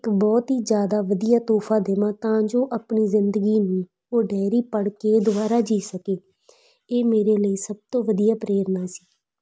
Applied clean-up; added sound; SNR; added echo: none; none; none; none.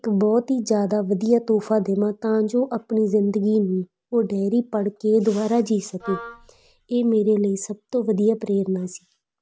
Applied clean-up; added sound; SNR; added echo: none; Wind instrument, woodwind instrument; 16 dB; none.